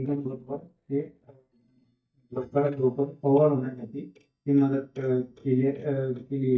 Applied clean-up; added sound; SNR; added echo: neural mask model DeepFilterNet 3.